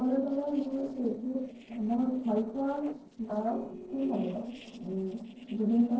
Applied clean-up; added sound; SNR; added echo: neural separator model SepFormer DNS4.